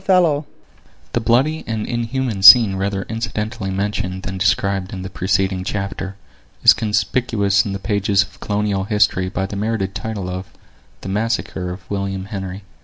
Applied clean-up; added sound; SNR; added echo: none; none; none; none.